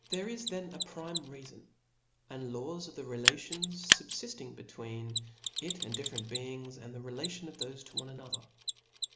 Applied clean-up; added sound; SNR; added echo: none; Mechanisms; -5 dB; none.